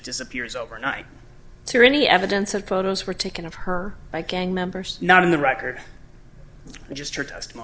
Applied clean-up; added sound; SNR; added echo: none; none; none; none.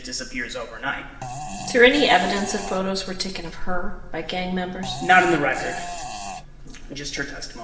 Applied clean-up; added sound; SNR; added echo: none; Fart; 12 dB; reverberation time 1.0 s.